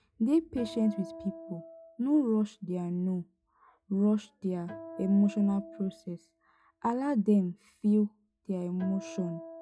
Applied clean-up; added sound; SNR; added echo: classical method log-MMSE.